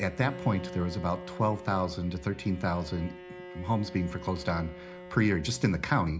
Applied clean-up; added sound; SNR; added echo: none; Bowed string instrument; 14 dB; reverberation time 0.4 s.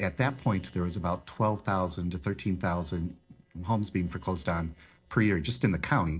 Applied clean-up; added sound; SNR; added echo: neural separator model SepFormer DNS4.